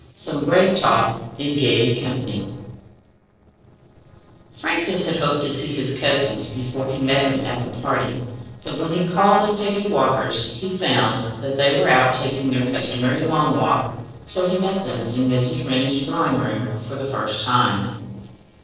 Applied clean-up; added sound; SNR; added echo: neural separator model SepFormer DNS4.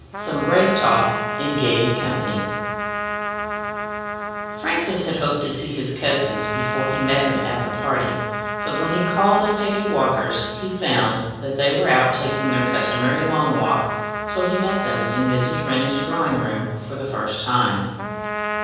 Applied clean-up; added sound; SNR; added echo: none; Trumpet; 5 dB; reverberation time 1.3 s.